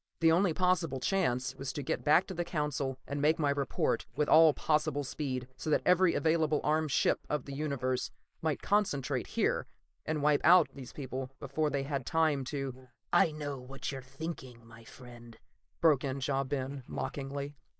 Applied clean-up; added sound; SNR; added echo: neural mask model Resemble Enhance denoiser.